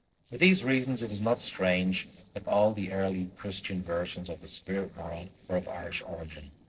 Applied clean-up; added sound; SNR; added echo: neural separator model SepFormer DNS4.